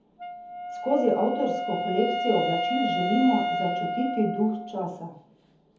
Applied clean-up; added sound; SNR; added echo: none; Wind instrument, woodwind instrument; 3 dB; reverberation time 0.7 s.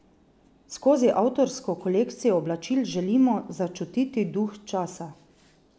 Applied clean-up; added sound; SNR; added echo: none; none; none; none.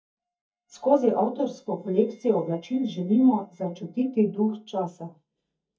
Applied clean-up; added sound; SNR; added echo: neural mask model DeepFilterNet 3.